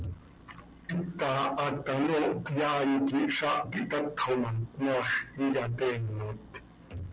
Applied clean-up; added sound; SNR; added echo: none; none; none; none.